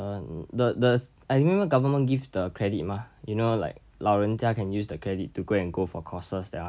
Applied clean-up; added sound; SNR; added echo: none; none; none; none.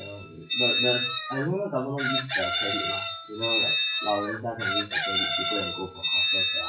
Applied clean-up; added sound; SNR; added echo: classical method WPE with log-MMSE.